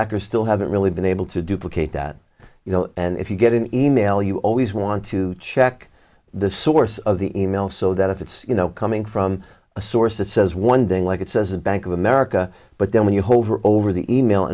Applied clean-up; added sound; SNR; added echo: none; none; none; none.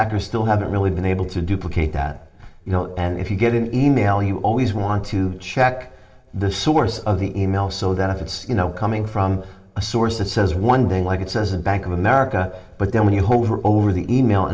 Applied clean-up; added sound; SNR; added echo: none; none; none; reverberation time 0.9 s.